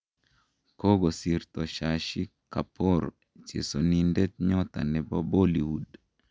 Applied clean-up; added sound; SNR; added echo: none; none; none; none.